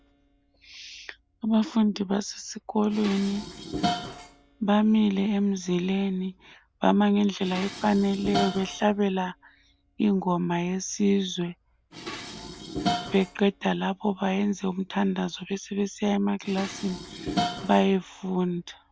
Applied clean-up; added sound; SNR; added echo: none; Dishes, pots, and pans; 11 dB; none.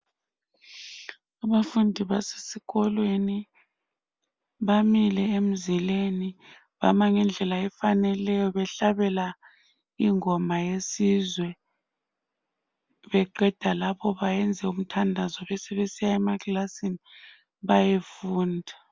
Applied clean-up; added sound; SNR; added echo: none; none; none; none.